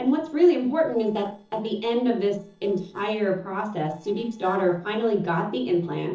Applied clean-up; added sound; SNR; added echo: neural separator model SepFormer DNS4.